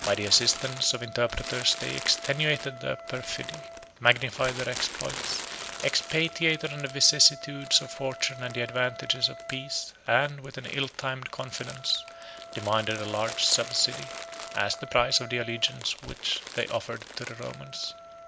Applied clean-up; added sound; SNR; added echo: none; Crumpling, crinkling + Wind instrument, woodwind instrument; 11 dB; none.